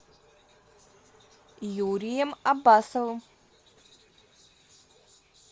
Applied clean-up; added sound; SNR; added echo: none; none; none; none.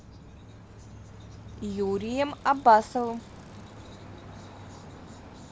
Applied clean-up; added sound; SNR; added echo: none; Bicycle; 16 dB; none.